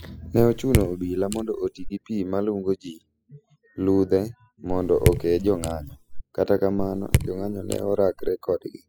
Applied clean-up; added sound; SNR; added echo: classical method spectral subtraction.